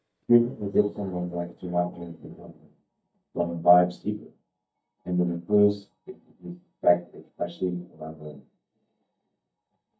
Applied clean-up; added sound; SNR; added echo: neural mask model DeepFilterNet 3.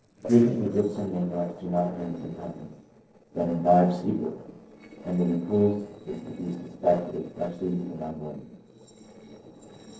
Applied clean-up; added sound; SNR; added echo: neural separator model SepFormer DNS4.